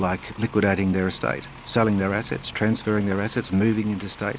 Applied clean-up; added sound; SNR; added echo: none; Bus; 18 dB; none.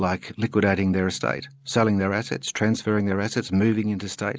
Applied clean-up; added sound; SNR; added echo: none; none; none; none.